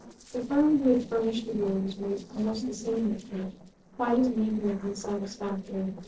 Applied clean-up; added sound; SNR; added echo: neural separator model SepFormer DNS4.